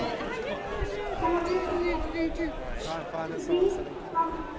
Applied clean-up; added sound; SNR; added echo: none; Crowd / Fireworks; 0 dB; reverberation time 1.2 s.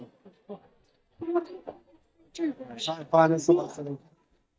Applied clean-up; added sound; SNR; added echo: neural mask model DeepFilterNet 3.